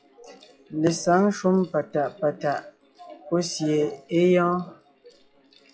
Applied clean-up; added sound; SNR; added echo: classical method log-MMSE.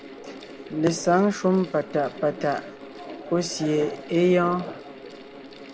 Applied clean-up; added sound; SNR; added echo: none; Mechanical fan; 17 dB; none.